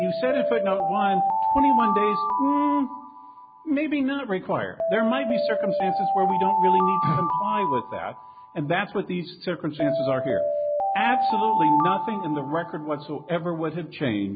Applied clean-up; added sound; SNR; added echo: none; Alarm; -2 dB; none.